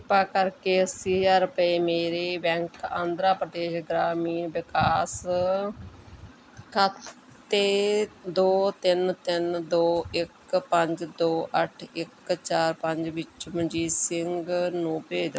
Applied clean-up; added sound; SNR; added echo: none; none; none; none.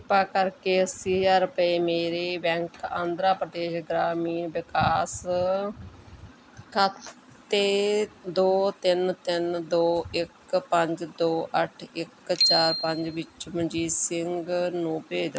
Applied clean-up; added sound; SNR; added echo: none; Bicycle bell; 2 dB; none.